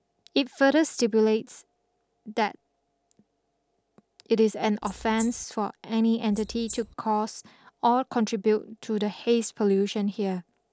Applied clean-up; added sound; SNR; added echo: none; Wild animals; 16 dB; none.